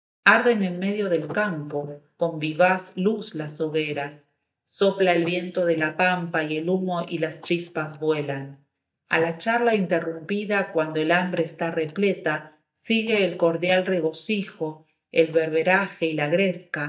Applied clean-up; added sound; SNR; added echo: neural mask model DeepFilterNet 3.